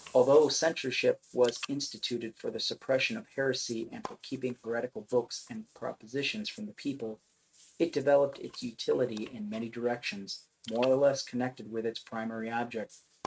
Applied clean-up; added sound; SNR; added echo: neural mask model RNNoise.